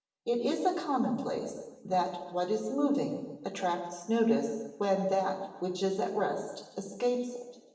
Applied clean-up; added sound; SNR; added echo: none; none; none; reverberation time 1.0 s.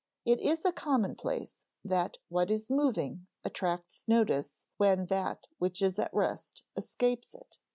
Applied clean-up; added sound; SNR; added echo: none; none; none; none.